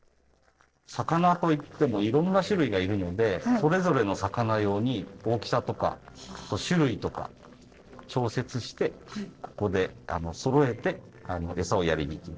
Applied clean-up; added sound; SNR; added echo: neural separator model SepFormer DNS4.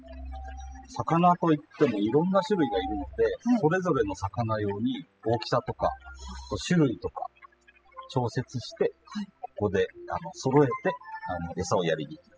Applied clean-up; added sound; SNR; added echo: classical method spectral subtraction.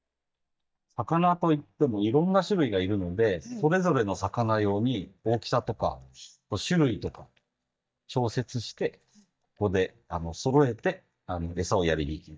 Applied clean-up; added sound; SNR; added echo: neural mask model DeepFilterNet 3.